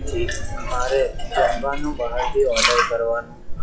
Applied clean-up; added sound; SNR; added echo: classical method WPE with log-MMSE.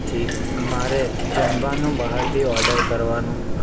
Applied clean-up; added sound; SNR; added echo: none; Liquid; -1 dB; reverberation time 1.0 s.